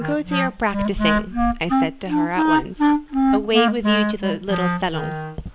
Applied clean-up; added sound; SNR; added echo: none; Wind instrument, woodwind instrument; -3 dB; none.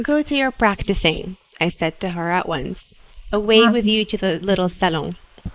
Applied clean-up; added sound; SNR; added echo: neural mask model Resemble Enhance denoiser.